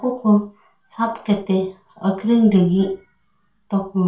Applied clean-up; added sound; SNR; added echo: none; none; none; reverberation time 0.3 s.